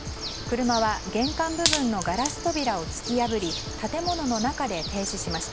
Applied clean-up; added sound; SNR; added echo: none; Bird + Wood; 5 dB; none.